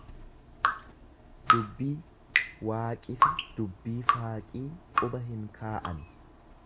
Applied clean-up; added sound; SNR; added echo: none; Drip; -5 dB; none.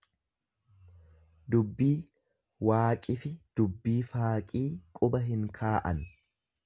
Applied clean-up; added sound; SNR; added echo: none; none; none; none.